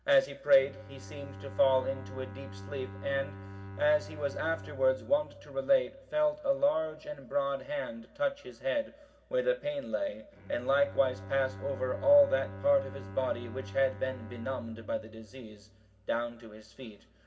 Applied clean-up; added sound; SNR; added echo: none; Bowed string instrument; 15 dB; reverberation time 1.1 s.